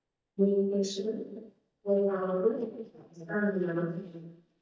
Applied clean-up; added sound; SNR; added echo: neural mask model DeepFilterNet 3.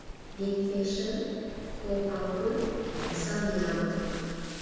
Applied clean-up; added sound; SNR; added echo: none; Waves, surf; 8 dB; reverberation time 2.1 s.